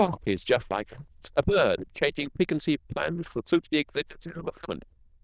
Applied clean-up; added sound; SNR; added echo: neural diffusion model UNIVERSE++.